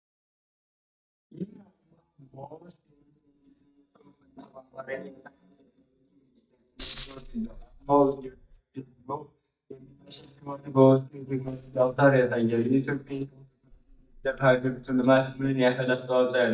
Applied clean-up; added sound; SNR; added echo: neural mask model DeepFilterNet 3.